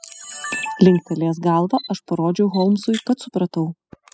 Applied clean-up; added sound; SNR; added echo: classical method spectral subtraction.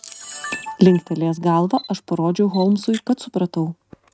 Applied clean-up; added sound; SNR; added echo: neural mask model RNNoise.